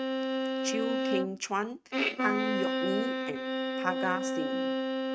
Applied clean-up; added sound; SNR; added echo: neural mask model RNNoise.